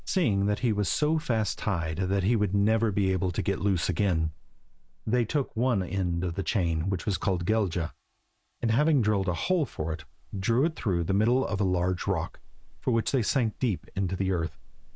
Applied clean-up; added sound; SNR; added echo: neural mask model Resemble Enhance denoiser.